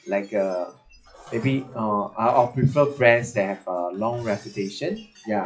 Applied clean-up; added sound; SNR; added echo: classical method WPE with log-MMSE.